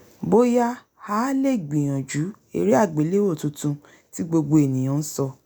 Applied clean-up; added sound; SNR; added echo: none; none; none; none.